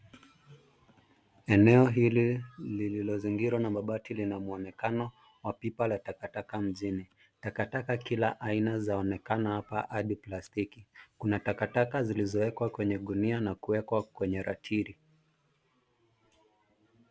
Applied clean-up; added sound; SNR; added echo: none; none; none; none.